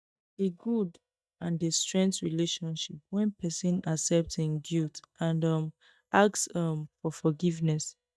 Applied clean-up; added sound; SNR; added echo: neural mask model DeepFilterNet 3.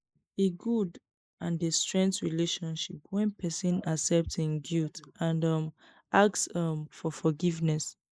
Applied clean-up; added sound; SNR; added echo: neural mask model Resemble Enhance denoiser.